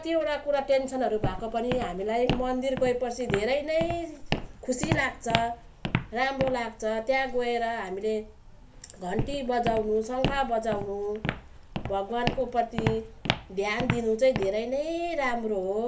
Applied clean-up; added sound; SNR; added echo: none; Walk, footsteps; 6 dB; reverberation time 0.3 s.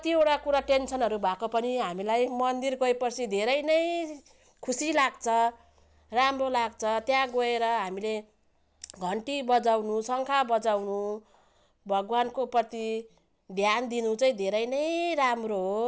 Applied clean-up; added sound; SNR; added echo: none; none; none; none.